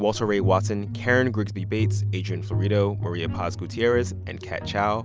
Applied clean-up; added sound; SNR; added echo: none; none; none; none.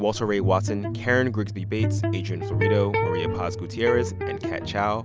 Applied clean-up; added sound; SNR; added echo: none; Electric guitar; 7 dB; none.